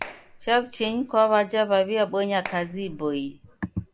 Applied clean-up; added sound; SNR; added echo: none; Clapping; 17 dB; none.